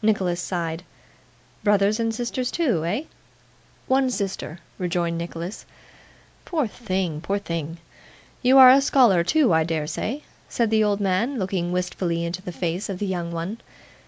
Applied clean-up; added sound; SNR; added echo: none; none; none; none.